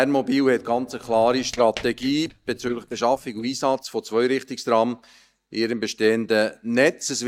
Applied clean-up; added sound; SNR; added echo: neural mask model DeepFilterNet 3.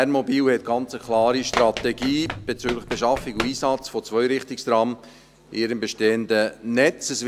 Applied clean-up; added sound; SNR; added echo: none; Run; 11 dB; none.